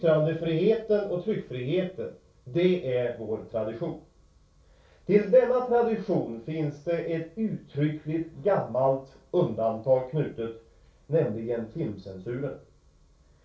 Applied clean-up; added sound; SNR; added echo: none; none; none; reverberation time 0.2 s.